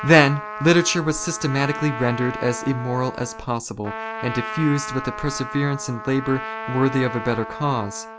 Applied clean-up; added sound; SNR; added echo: none; Trumpet; 10 dB; none.